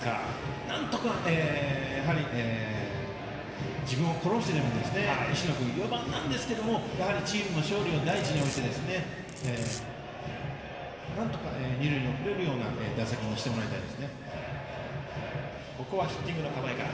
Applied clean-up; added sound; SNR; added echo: none; Domestic sounds, home sounds; 15 dB; reverberation time 2.5 s.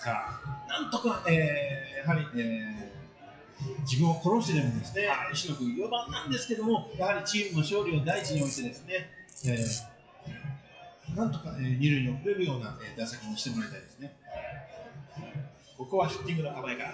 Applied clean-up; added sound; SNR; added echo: classical method WPE with log-MMSE.